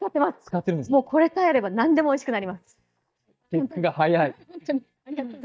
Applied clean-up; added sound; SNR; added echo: neural mask model DeepFilterNet 3.